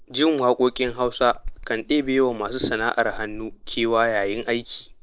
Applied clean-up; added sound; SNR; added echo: neural mask model Resemble Enhance denoiser.